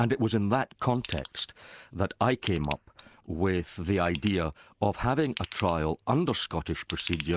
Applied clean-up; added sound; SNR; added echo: neural mask model Resemble Enhance denoiser.